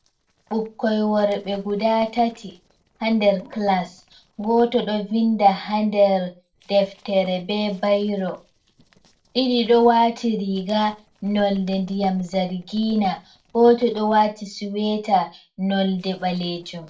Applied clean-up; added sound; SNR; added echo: neural separator model SepFormer DNS4.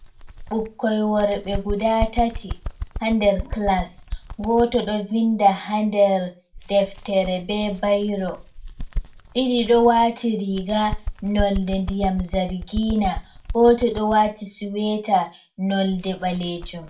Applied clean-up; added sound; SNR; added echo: none; Bird; 11 dB; reverberation time 0.2 s.